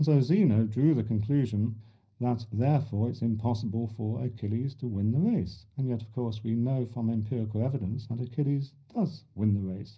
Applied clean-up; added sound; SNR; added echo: none; none; none; reverberation time 0.4 s.